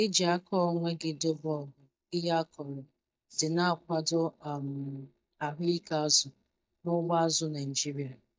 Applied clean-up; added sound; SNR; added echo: neural mask model DeepFilterNet 3.